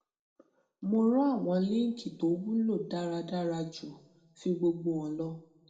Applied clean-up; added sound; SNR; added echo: none; none; none; reverberation time 0.7 s.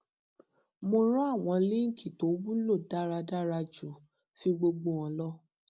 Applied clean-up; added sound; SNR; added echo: none; none; none; none.